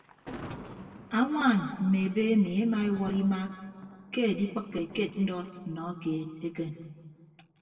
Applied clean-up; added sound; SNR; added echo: none; Thunder; 19 dB; reverberation time 1.7 s.